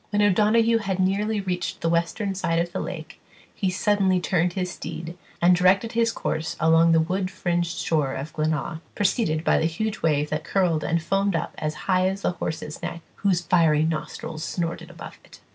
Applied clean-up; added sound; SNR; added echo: none; none; none; none.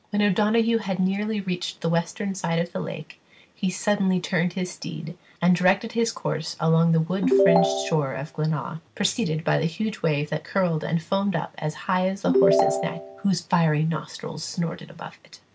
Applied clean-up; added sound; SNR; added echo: none; Ringtone / Chime; -2 dB; none.